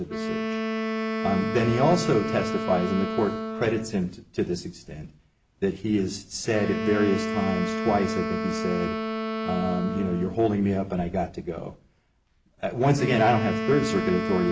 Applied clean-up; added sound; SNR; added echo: none; Wind instrument, woodwind instrument; 4 dB; none.